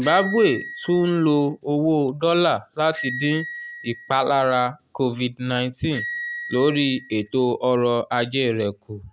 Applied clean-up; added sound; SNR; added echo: none; Bicycle bell; 14 dB; none.